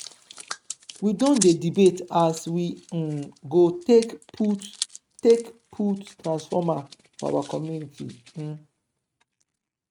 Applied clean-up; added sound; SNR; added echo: neural mask model RNNoise.